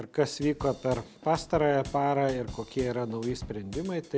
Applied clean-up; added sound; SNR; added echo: none; Drum / Drum kit; 15 dB; none.